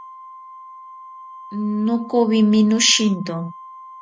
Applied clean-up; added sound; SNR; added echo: none; Organ; 18 dB; none.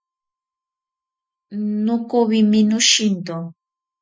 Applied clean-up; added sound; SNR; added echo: classical method Wiener filter.